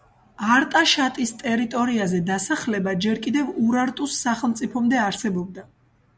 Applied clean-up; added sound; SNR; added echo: none; none; none; none.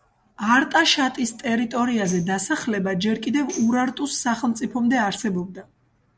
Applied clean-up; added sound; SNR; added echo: neural separator model SepFormer DNS4.